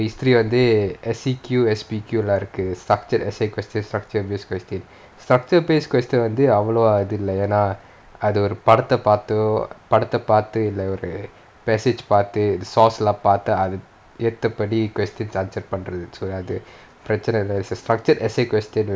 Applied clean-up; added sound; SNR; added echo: none; none; none; none.